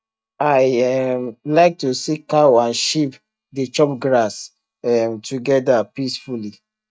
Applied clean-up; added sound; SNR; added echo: neural mask model DeepFilterNet 3.